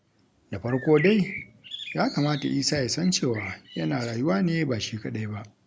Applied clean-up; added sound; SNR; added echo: none; Bird; 13 dB; none.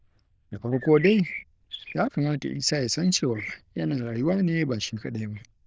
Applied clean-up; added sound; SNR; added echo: neural diffusion model UNIVERSE++.